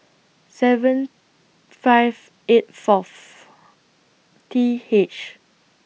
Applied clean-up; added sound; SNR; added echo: none; none; none; none.